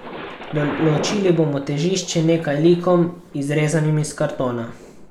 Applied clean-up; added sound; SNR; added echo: none; Thunder; 14 dB; none.